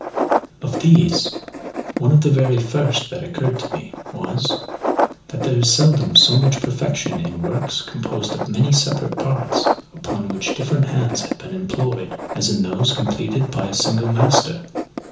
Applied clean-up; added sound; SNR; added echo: none; Writing; 6 dB; reverberation time 0.7 s.